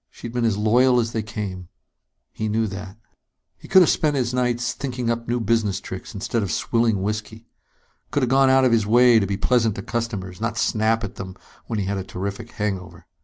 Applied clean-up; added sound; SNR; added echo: none; none; none; none.